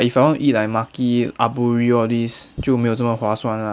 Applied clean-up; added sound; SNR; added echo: none; none; none; none.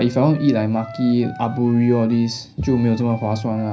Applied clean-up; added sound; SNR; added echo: none; Wind instrument, woodwind instrument; 20 dB; reverberation time 0.5 s.